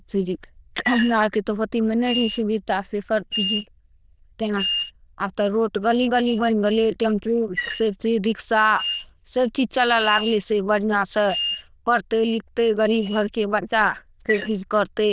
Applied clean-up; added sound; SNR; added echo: neural diffusion model UNIVERSE++.